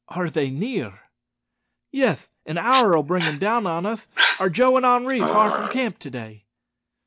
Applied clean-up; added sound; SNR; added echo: none; Dog; 4 dB; none.